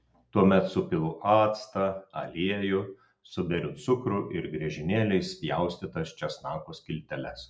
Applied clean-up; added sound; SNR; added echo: none; none; none; none.